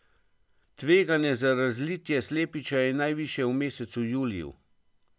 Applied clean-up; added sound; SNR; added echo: none; none; none; none.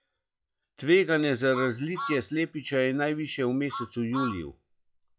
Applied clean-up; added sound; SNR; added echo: classical method log-MMSE.